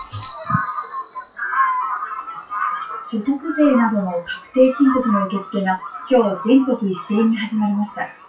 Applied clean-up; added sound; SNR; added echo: classical method WPE with log-MMSE.